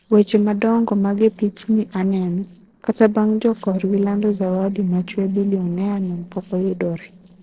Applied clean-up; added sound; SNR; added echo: neural separator model SepFormer DNS4.